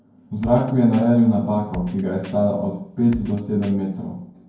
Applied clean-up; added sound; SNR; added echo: none; Drum kit; 20 dB; reverberation time 0.9 s.